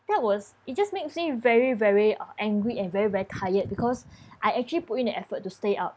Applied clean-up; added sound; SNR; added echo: none; none; none; none.